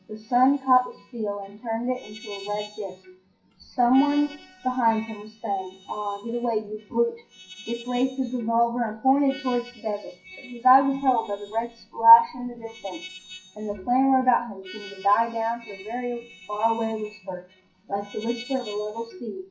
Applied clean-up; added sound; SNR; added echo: classical method WPE with log-MMSE.